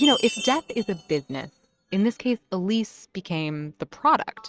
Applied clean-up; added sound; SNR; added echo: neural mask model RNNoise.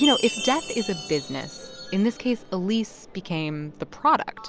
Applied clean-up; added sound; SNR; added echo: none; Chime; 9 dB; none.